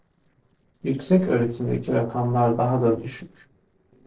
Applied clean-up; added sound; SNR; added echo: neural separator model SepFormer DNS4.